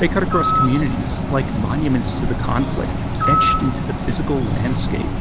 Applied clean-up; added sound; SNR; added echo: none; Bird; -2 dB; none.